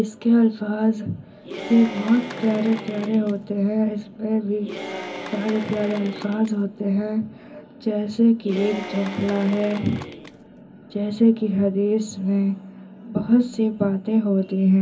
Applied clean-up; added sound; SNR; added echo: none; Applause / Cheering; 13 dB; reverberation time 0.4 s.